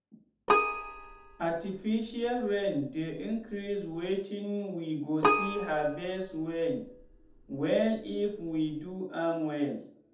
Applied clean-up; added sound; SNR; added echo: none; Keyboard (musical); 2 dB; reverberation time 0.6 s.